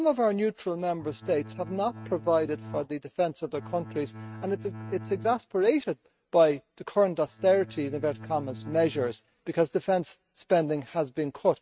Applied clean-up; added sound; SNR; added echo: neural mask model RNNoise.